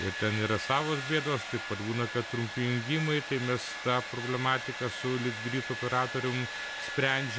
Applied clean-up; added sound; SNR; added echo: none; Domestic sounds, home sounds; 7 dB; none.